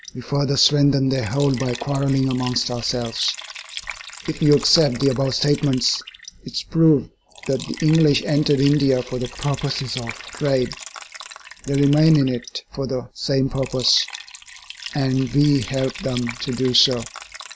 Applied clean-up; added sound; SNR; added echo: none; Liquid; 16 dB; none.